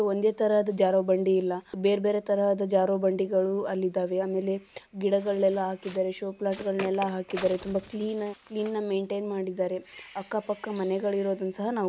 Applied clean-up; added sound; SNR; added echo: none; Bird; 20 dB; none.